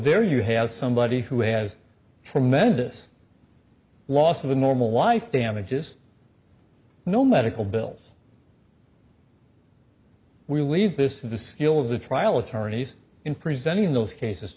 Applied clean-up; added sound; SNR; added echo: none; none; none; none.